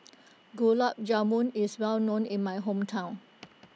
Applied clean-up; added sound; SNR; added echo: none; none; none; none.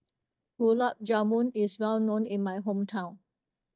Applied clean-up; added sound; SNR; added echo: neural mask model DeepFilterNet 3.